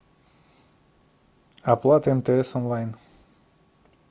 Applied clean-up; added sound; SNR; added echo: none; none; none; none.